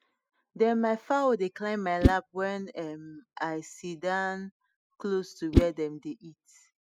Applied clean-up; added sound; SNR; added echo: classical method spectral subtraction.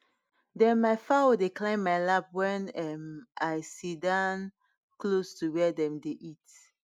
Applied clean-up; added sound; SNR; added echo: none; none; none; none.